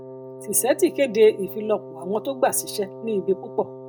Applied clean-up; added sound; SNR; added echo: none; Wind instrument, woodwind instrument; 15 dB; none.